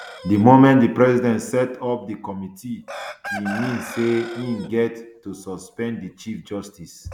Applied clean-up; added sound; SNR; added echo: none; Chicken, rooster; 17 dB; none.